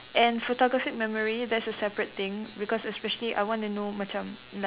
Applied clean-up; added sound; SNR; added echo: none; none; none; none.